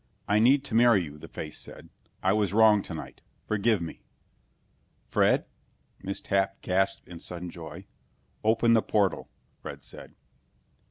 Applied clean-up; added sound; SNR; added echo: none; none; none; none.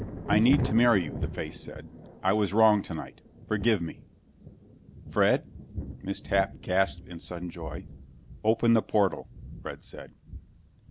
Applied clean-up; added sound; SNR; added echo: none; Thunder; 10 dB; none.